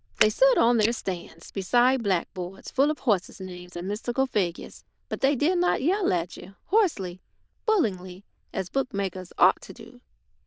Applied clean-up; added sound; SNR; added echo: neural diffusion model UNIVERSE++.